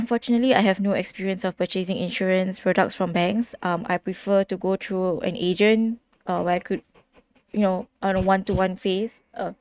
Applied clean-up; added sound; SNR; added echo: neural mask model RNNoise.